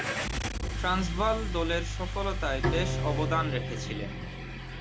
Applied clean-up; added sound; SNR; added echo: none; Bowed string instrument + Engine starting / Car; -1 dB; none.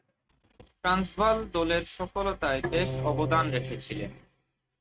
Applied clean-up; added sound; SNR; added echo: neural mask model RNNoise.